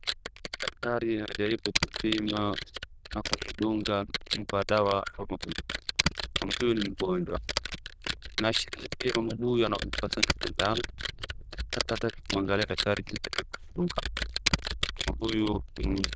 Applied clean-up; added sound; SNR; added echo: neural diffusion model UNIVERSE++.